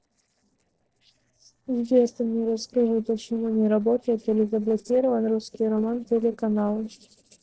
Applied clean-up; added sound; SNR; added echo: neural separator model SepFormer DNS4.